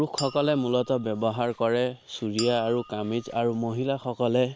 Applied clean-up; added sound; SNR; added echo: none; Chink, clink; 17 dB; none.